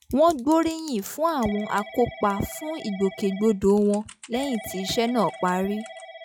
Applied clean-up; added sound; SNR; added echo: classical method log-MMSE.